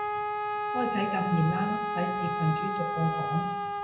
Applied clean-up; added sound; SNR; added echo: none; Wind instrument, woodwind instrument; 0 dB; reverberation time 0.8 s.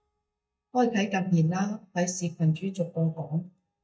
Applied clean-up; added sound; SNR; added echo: neural mask model DeepFilterNet 3.